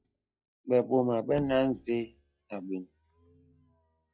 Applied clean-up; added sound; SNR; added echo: classical method log-MMSE.